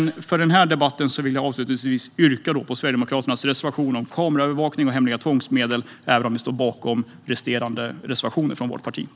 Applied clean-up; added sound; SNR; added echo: none; none; none; none.